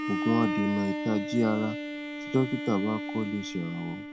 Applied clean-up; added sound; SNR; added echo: none; Bowed string instrument; 4 dB; none.